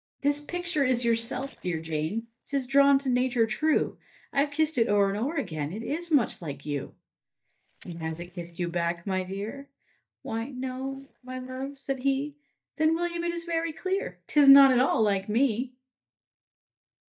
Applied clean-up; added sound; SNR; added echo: neural mask model DeepFilterNet 3.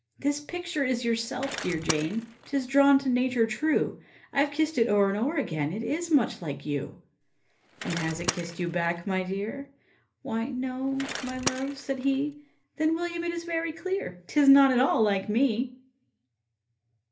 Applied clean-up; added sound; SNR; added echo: none; Bicycle; 11 dB; reverberation time 0.3 s.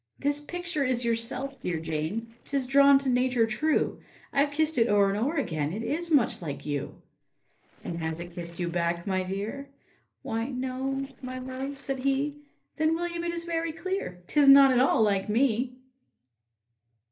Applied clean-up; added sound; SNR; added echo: neural separator model SepFormer DNS4.